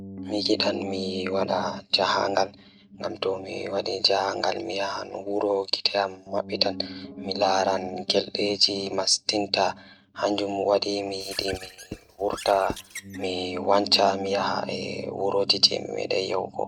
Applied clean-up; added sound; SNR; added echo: neural mask model RNNoise.